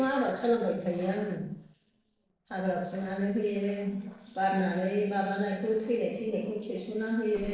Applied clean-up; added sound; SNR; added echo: neural separator model SepFormer DNS4.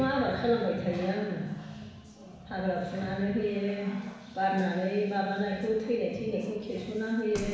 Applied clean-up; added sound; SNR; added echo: none; Water tap, faucet; 19 dB; reverberation time 1.1 s.